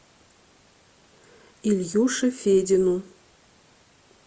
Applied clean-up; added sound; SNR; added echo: none; none; none; none.